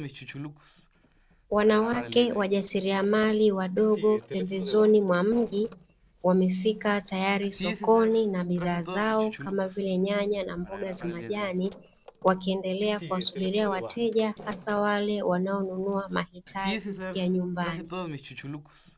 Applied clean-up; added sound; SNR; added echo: neural separator model SepFormer DNS4.